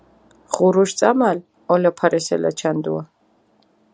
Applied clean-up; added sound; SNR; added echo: none; none; none; none.